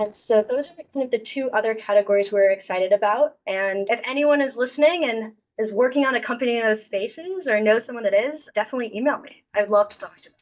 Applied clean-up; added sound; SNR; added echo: neural mask model DeepFilterNet 3.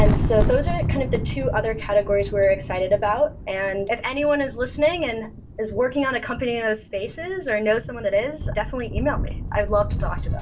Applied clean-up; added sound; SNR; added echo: none; Thunder; 4 dB; reverberation time 0.1 s.